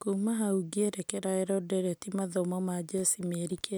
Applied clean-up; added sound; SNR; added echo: none; none; none; none.